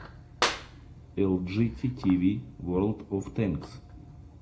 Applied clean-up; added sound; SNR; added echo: none; Clapping; 7 dB; reverberation time 0.3 s.